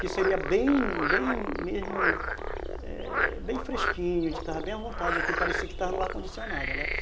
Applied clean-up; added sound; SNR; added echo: none; Frog; 0 dB; reverberation time 2.8 s.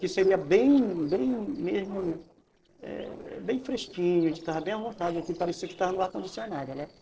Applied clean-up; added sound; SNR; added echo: neural separator model SepFormer DNS4.